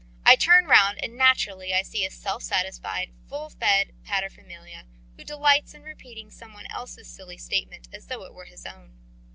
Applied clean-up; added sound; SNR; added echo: none; none; none; none.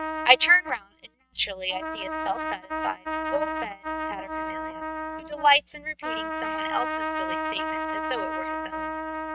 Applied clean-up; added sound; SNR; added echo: neural mask model RNNoise.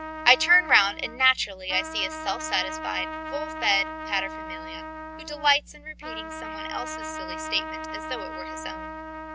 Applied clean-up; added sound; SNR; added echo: none; Trumpet; 8 dB; none.